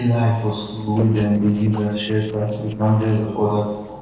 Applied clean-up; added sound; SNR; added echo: neural separator model SepFormer DNS4.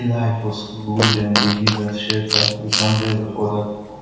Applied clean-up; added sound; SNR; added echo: none; Fart; 3 dB; reverberation time 1.2 s.